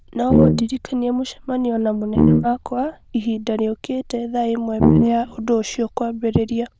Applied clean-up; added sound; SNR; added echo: neural diffusion model UNIVERSE++.